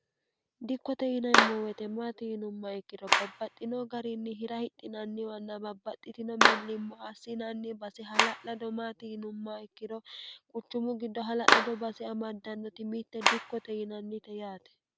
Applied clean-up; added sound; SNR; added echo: none; Clapping; -3 dB; none.